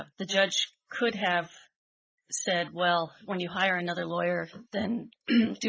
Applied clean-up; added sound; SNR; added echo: neural mask model Resemble Enhance denoiser.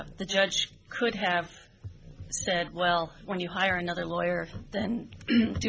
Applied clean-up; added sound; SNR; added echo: none; none; none; none.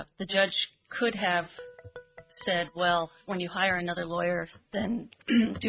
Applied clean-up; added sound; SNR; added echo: neural mask model RNNoise.